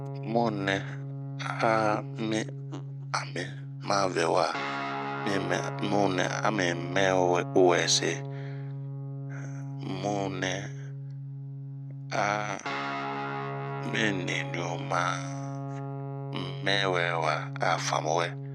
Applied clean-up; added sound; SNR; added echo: none; Guitar; 5 dB; none.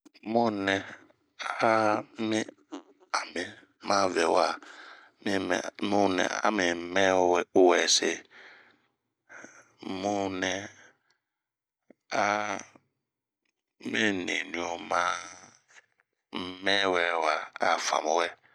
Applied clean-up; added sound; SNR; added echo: none; none; none; none.